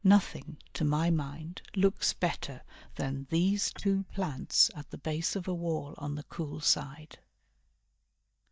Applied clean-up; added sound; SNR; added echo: neural mask model DeepFilterNet 3.